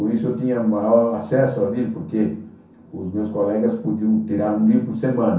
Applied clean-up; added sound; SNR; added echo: none; none; none; reverberation time 0.6 s.